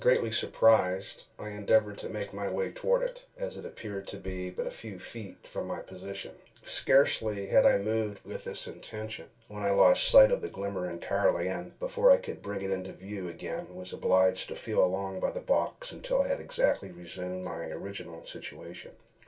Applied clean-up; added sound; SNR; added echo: none; none; none; reverberation time 0.2 s.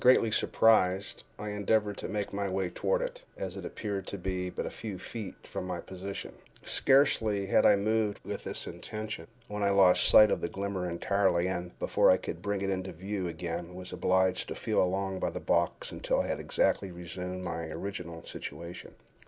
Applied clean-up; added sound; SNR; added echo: none; none; none; none.